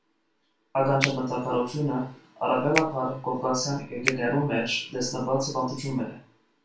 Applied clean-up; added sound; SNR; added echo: none; Finger snapping; 3 dB; reverberation time 0.3 s.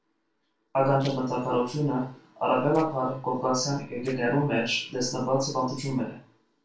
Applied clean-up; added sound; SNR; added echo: neural separator model SepFormer DNS4.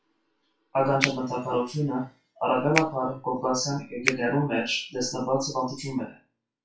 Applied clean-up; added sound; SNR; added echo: classical method WPE with log-MMSE.